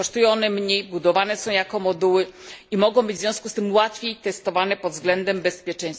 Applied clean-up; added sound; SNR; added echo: none; none; none; none.